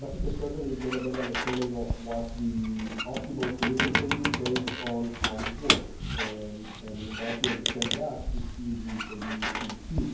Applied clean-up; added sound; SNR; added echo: none; Squeak; -1 dB; reverberation time 0.9 s.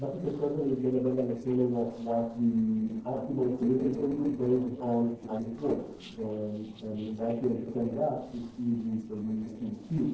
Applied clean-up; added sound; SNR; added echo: neural separator model SepFormer DNS4.